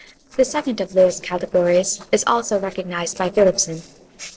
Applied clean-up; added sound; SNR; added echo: neural separator model SepFormer DNS4.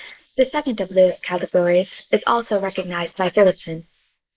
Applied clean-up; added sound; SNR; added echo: neural mask model Resemble Enhance denoiser.